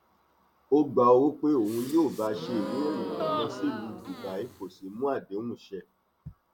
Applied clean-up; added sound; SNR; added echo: none; Gasp; 8 dB; none.